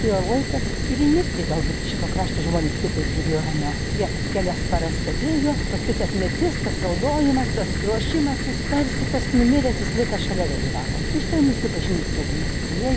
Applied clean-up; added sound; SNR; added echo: none; Fire; 0 dB; none.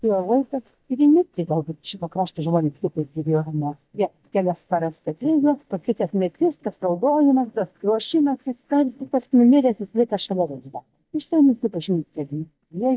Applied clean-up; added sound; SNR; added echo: neural mask model DeepFilterNet 3.